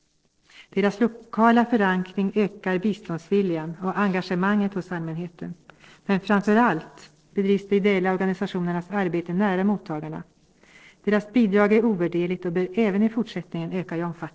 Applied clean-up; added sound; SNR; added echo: neural separator model SepFormer DNS4.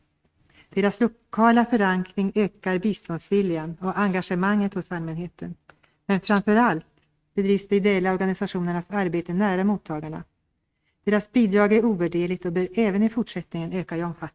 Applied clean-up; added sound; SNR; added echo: neural mask model RNNoise.